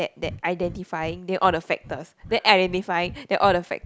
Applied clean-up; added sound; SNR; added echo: none; Breathing; 18 dB; none.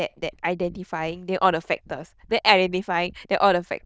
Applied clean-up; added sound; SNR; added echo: neural diffusion model UNIVERSE++.